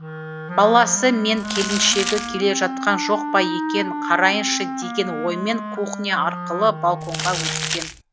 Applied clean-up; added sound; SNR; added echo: none; Crumpling, crinkling + Wind instrument, woodwind instrument; 6 dB; none.